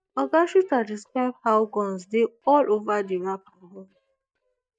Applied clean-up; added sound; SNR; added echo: neural mask model DeepFilterNet 3.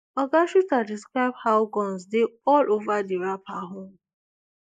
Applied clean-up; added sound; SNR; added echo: neural mask model Resemble Enhance denoiser.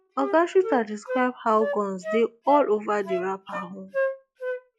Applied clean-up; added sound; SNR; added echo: classical method log-MMSE.